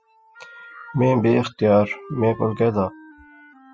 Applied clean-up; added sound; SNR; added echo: classical method spectral subtraction.